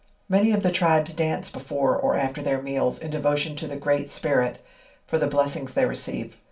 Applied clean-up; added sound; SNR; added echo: none; none; none; reverberation time 0.3 s.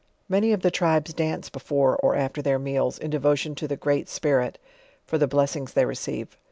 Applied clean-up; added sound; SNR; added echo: none; none; none; none.